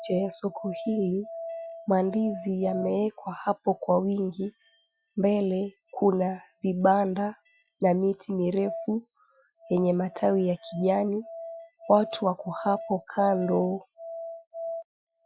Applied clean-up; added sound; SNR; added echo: classical method Wiener filter.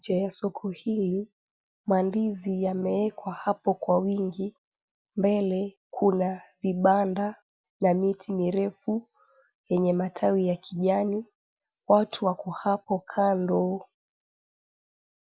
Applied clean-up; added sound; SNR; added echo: none; none; none; none.